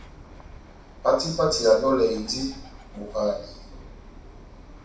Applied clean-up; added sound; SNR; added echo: none; Bird; 17 dB; reverberation time 0.6 s.